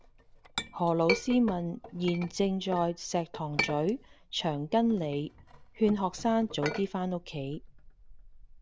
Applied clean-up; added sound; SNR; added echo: none; Chink, clink; 10 dB; none.